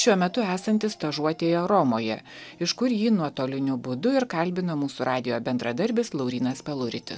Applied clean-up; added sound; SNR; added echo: none; none; none; none.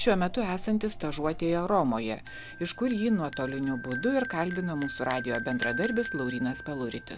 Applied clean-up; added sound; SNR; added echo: none; Bell; -2 dB; none.